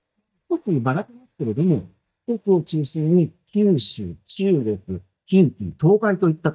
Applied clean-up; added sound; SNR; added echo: neural mask model DeepFilterNet 3.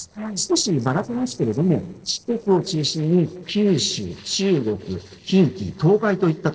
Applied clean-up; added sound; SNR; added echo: neural separator model SepFormer DNS4.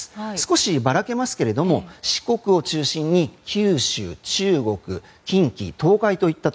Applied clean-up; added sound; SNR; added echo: none; none; none; none.